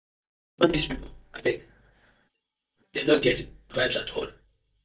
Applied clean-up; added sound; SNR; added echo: neural mask model DeepFilterNet 3.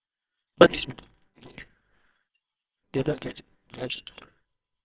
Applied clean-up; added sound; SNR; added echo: neural separator model SepFormer WHAMR!.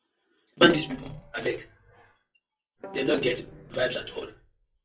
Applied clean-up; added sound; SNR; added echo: classical method WPE with log-MMSE.